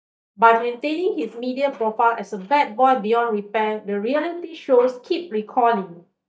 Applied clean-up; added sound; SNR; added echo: neural mask model DeepFilterNet 3.